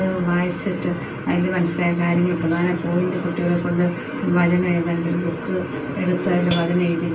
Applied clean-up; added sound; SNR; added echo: none; Hi-hat; 3 dB; reverberation time 0.3 s.